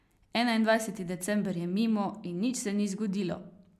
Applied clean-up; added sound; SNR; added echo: none; none; none; none.